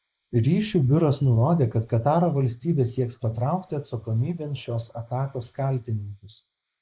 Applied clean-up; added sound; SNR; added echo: neural mask model Resemble Enhance denoiser.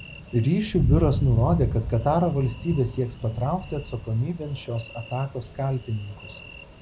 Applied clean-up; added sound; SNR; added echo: none; Thunder; 6 dB; none.